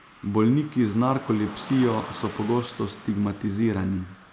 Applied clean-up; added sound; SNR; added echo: none; Car passing by / Traffic noise, roadway noise; 17 dB; none.